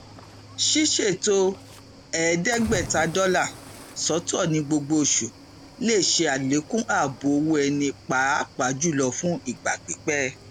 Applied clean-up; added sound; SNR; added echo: none; Cricket / Waves, surf; 18 dB; none.